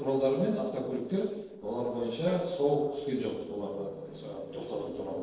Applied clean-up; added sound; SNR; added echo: neural separator model SepFormer DNS4.